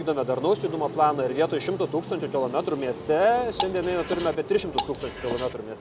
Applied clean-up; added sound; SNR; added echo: none; Drip / Water; 9 dB; none.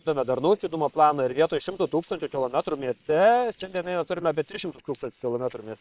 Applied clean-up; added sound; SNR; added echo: neural separator model SepFormer WHAM!.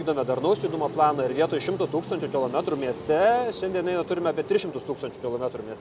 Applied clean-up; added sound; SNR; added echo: none; none; none; none.